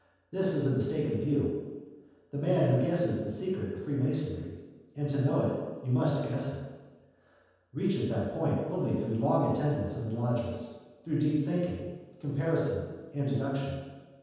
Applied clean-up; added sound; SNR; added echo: none; none; none; reverberation time 1.2 s.